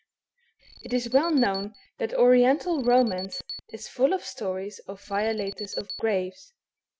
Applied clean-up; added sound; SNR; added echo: none; Alarm; 14 dB; none.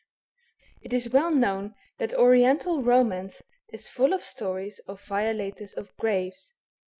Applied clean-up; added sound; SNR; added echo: neural mask model Resemble Enhance denoiser.